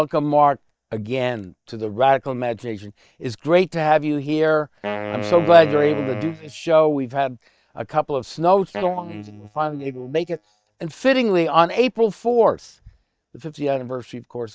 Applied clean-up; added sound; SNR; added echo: neural mask model DeepFilterNet 3.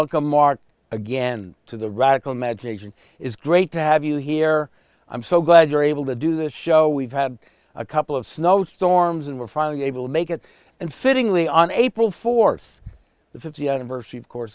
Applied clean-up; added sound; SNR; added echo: none; none; none; none.